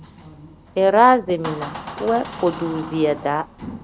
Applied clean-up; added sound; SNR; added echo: none; Door; 14 dB; none.